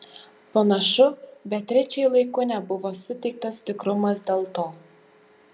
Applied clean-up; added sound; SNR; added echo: none; none; none; none.